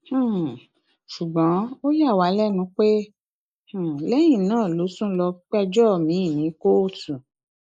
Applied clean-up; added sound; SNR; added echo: neural mask model Resemble Enhance denoiser.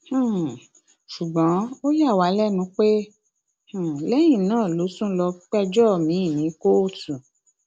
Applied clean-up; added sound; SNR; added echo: none; none; none; none.